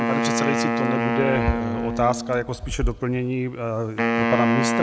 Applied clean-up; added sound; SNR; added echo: none; Wind instrument, woodwind instrument; 0 dB; none.